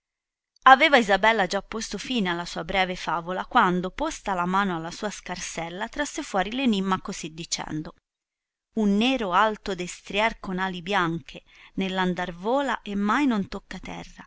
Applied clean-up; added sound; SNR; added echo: none; none; none; none.